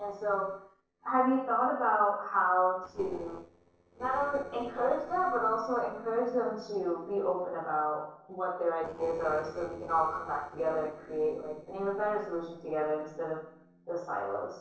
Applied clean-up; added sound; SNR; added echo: neural separator model SepFormer DNS4.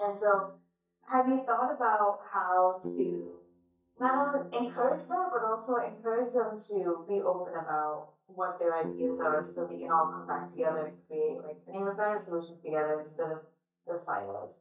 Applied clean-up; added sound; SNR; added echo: neural mask model DeepFilterNet 3.